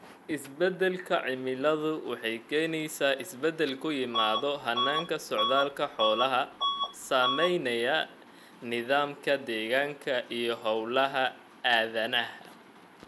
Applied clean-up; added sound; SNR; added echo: none; Bus / Alarm; 3 dB; none.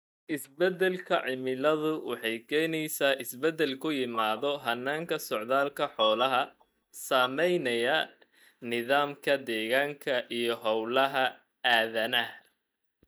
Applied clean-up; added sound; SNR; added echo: neural mask model DeepFilterNet 3.